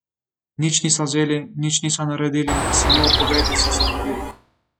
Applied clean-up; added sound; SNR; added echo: classical method log-MMSE.